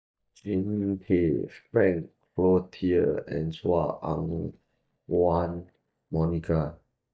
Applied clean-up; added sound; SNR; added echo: neural mask model DeepFilterNet 3.